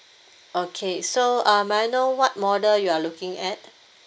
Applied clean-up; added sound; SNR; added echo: none; none; none; none.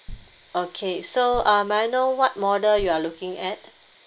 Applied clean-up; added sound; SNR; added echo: none; Bass drum; 19 dB; none.